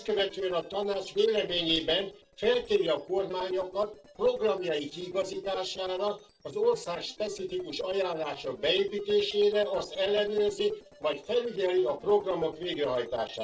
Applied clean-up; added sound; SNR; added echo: neural separator model SepFormer DNS4.